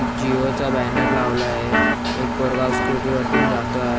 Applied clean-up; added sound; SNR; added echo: none; Engine + Guitar; -2 dB; none.